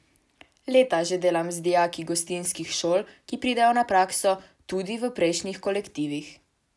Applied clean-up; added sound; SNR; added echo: none; none; none; none.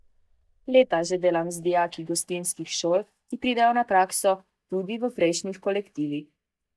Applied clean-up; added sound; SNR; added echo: neural mask model DeepFilterNet 3.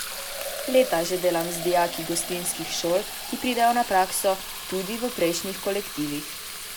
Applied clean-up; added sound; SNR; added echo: none; Fill (with liquid); 8 dB; none.